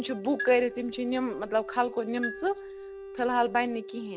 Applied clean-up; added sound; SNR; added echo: none; Wind instrument, woodwind instrument + Marimba, xylophone; 11 dB; none.